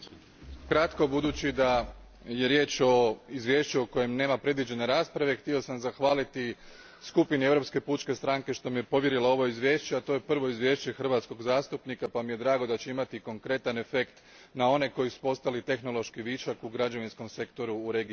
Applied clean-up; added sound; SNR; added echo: none; none; none; none.